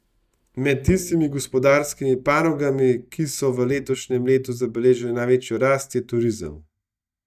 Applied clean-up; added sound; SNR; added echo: neural mask model DeepFilterNet 3.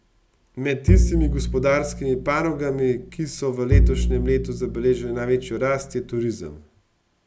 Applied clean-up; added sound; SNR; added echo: none; Bowed string instrument; -1 dB; none.